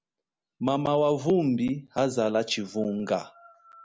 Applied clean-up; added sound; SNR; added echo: none; none; none; none.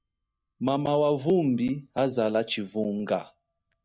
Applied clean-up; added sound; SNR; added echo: neural mask model DeepFilterNet 3.